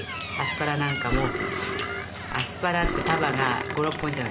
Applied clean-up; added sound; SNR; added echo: none; Squeak + Burping, eructation; 3 dB; none.